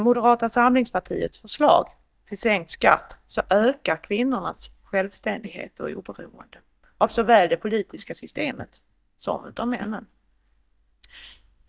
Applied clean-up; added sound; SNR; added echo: neural mask model DeepFilterNet 3.